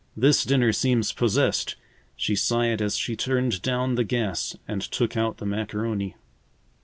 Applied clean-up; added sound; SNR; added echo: none; none; none; none.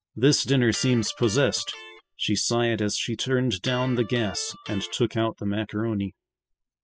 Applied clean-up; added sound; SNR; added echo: classical method spectral subtraction.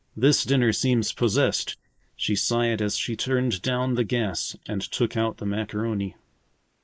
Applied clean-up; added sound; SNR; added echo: neural mask model Resemble Enhance denoiser.